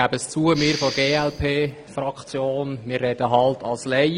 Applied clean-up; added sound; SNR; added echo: none; Respiratory sounds; 10 dB; none.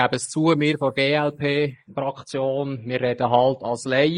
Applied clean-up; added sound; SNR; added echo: neural mask model Resemble Enhance denoiser.